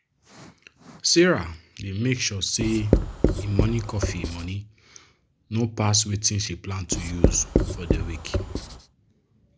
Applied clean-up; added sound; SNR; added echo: none; Writing; -2 dB; none.